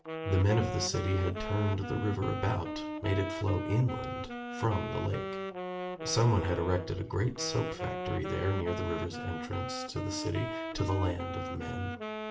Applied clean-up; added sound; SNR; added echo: none; Wind instrument, woodwind instrument; 6 dB; reverberation time 0.4 s.